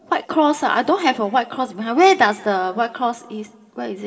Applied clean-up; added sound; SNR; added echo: none; none; none; reverberation time 1.4 s.